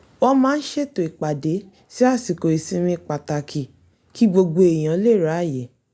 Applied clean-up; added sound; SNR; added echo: none; none; none; none.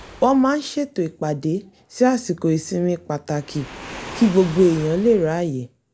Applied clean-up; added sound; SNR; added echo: none; Waves, surf; 19 dB; none.